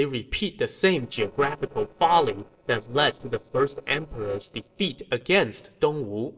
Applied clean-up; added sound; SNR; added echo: neural separator model SepFormer DNS4.